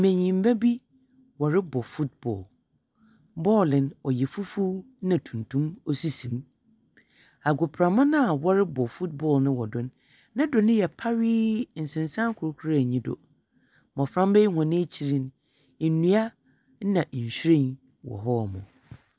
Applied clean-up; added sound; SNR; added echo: none; none; none; none.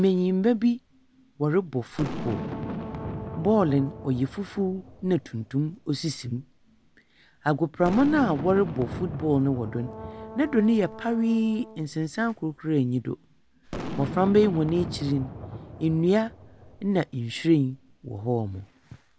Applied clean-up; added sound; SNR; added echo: none; Boom + Brass instrument; 12 dB; none.